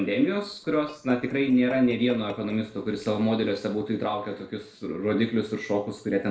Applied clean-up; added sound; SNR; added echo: neural separator model SepFormer DNS4.